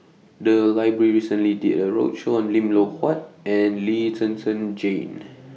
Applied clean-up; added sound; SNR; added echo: none; none; none; none.